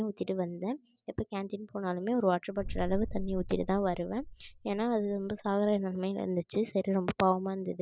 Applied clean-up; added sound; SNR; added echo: neural mask model DeepFilterNet 3.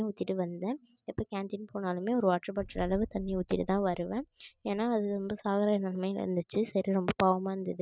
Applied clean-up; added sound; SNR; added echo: neural mask model RNNoise.